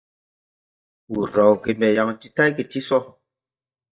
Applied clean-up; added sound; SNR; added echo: neural mask model DeepFilterNet 3.